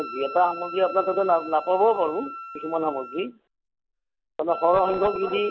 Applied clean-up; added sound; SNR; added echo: none; Wind instrument, woodwind instrument; 13 dB; none.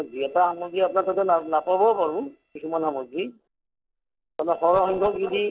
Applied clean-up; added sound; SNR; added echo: neural separator model SepFormer DNS4.